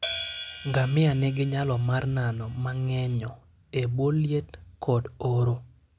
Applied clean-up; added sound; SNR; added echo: none; Hi-hat; 10 dB; none.